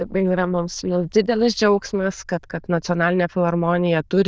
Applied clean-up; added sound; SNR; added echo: neural diffusion model UNIVERSE++.